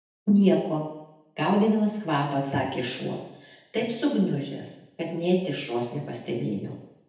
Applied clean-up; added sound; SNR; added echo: none; none; none; reverberation time 0.9 s.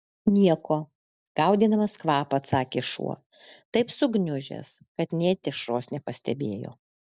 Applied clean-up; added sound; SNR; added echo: none; none; none; none.